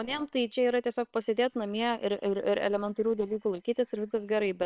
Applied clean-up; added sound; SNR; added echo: neural separator model SepFormer WHAM!.